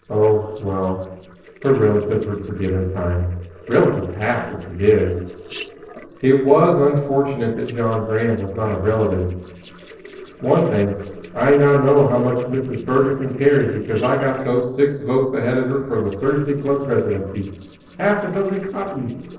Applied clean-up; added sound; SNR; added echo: neural separator model SepFormer DNS4.